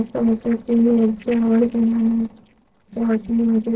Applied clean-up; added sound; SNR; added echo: neural separator model SepFormer DNS4.